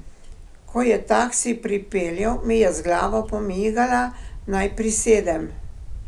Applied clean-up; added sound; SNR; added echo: none; Wind / Bird; 12 dB; none.